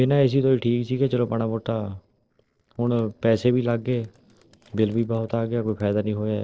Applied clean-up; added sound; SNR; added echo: neural separator model SepFormer DNS4.